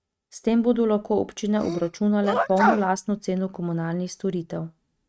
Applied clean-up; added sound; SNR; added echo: neural mask model RNNoise.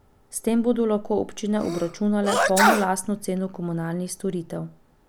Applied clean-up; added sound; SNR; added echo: none; Sneeze; 0 dB; none.